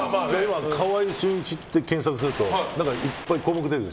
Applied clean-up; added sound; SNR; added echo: none; Gunshot, gunfire; 13 dB; none.